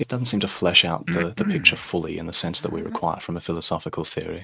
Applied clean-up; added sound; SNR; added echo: neural mask model RNNoise.